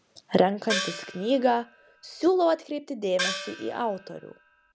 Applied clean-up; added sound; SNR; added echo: none; Gong; 8 dB; none.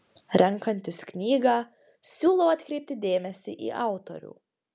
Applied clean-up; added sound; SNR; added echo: none; none; none; none.